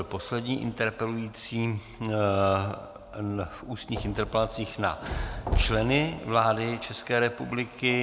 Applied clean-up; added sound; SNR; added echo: none; Whoosh, swoosh, swish; 16 dB; none.